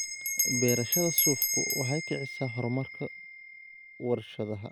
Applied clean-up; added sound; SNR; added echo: none; Bell; 0 dB; none.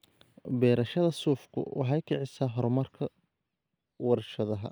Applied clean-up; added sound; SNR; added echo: none; none; none; none.